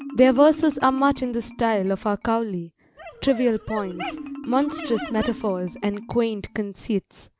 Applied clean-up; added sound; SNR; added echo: none; Marimba, xylophone + Dog; 13 dB; none.